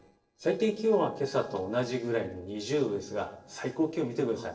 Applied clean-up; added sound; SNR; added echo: neural separator model SepFormer DNS4.